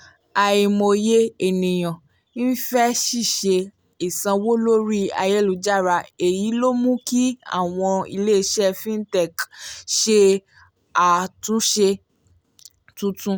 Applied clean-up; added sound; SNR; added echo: none; none; none; none.